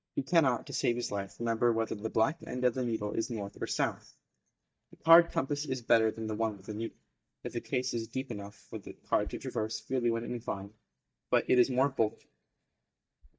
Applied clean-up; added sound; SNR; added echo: neural mask model DeepFilterNet 3.